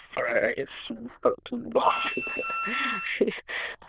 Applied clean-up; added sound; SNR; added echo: neural diffusion model UNIVERSE++.